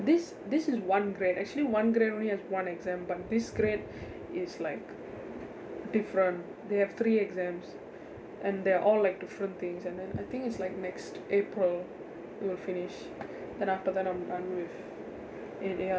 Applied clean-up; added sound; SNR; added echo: none; none; none; none.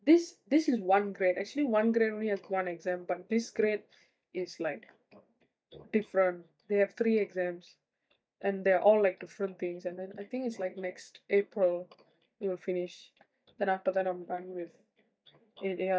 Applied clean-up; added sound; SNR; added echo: neural mask model DeepFilterNet 3.